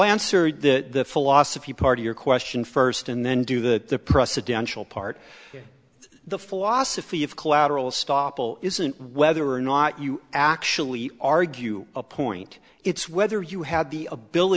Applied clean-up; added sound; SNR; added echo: none; none; none; none.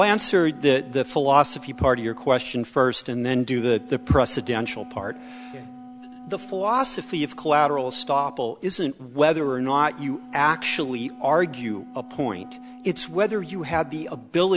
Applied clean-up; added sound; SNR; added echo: none; Wind instrument, woodwind instrument; 18 dB; none.